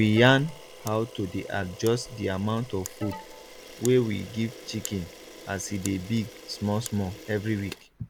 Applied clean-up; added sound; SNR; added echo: none; Alarm + Camera; 15 dB; none.